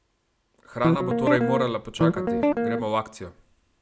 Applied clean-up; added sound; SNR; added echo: none; Guitar; -5 dB; none.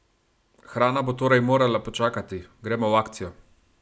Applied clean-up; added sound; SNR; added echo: none; none; none; none.